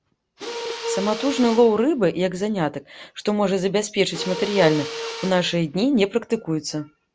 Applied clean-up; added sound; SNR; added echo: none; Mechanisms; 11 dB; none.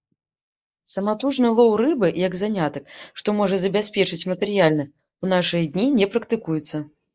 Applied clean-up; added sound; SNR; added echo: neural mask model Resemble Enhance denoiser.